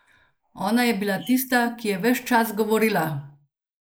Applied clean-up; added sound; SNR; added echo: neural mask model Resemble Enhance denoiser.